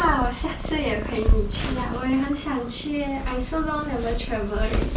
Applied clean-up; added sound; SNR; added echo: none; Purr; 5 dB; none.